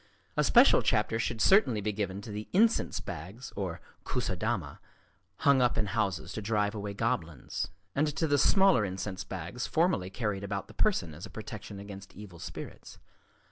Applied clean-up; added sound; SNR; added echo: none; none; none; none.